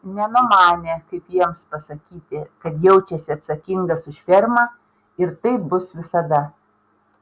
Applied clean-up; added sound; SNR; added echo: none; none; none; none.